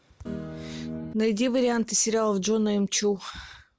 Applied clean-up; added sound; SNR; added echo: none; Guitar; 8 dB; none.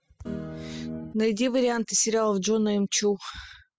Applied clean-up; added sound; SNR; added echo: classical method spectral subtraction.